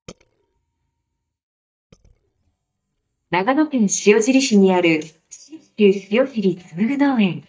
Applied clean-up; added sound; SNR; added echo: neural mask model DeepFilterNet 3.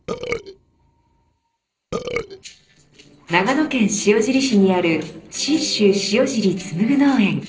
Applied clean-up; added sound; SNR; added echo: neural separator model SepFormer DNS4.